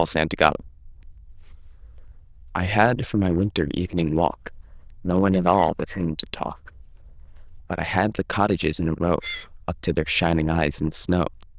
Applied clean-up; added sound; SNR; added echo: neural diffusion model UNIVERSE++.